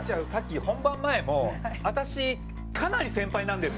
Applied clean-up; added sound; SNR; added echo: none; Bass guitar; 7 dB; none.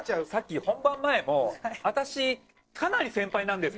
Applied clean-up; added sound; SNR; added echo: neural separator model SepFormer DNS4.